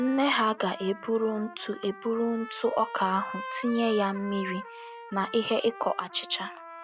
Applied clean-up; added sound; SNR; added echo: none; Trumpet; 13 dB; none.